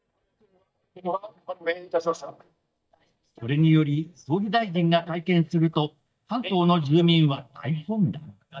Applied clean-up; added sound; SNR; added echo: neural mask model DeepFilterNet 3.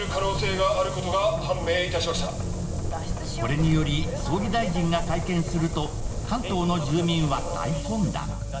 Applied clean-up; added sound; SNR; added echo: none; Wind; 8 dB; reverberation time 2.7 s.